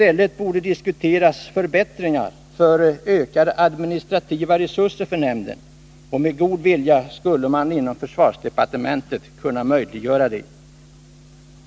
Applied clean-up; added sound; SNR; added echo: none; none; none; none.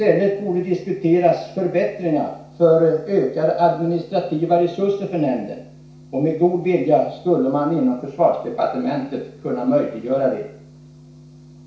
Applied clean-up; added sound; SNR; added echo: none; none; none; reverberation time 0.6 s.